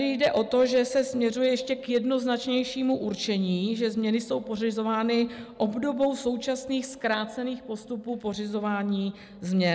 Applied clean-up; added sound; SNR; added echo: none; none; none; none.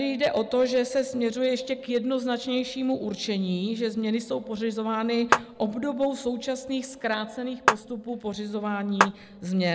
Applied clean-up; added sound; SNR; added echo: none; Clapping; -2 dB; none.